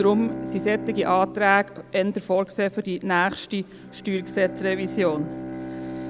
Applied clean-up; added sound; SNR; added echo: none; Bowed string instrument; 11 dB; none.